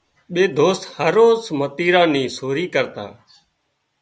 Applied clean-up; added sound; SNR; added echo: none; none; none; none.